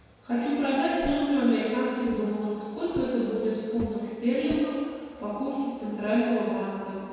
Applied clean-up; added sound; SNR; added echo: none; Walk, footsteps; 16 dB; reverberation time 1.8 s.